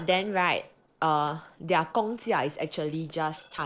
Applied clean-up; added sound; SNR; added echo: neural separator model SepFormer DNS4.